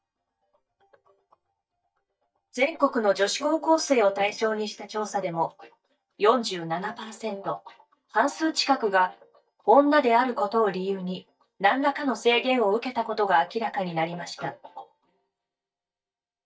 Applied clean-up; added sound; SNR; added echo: neural mask model DeepFilterNet 3.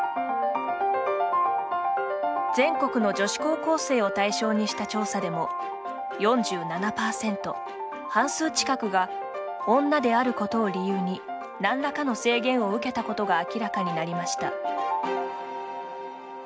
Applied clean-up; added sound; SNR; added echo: none; none; none; none.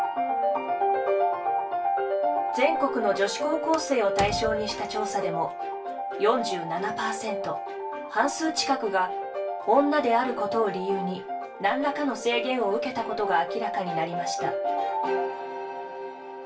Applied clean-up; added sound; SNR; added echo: none; Slam; 13 dB; reverberation time 0.2 s.